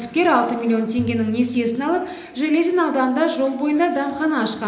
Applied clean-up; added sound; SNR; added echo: none; Piano; 18 dB; reverberation time 1.0 s.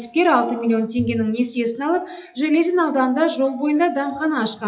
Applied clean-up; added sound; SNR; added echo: classical method WPE with log-MMSE.